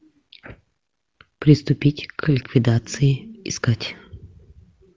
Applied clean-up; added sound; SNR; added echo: none; none; none; none.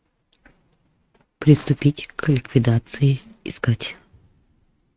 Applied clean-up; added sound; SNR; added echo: neural mask model RNNoise.